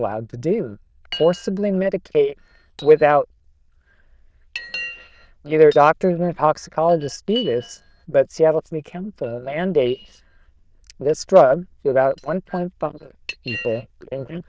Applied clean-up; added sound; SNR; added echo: neural diffusion model UNIVERSE++.